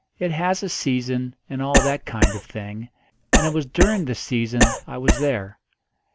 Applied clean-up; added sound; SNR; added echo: none; Cough; -3 dB; none.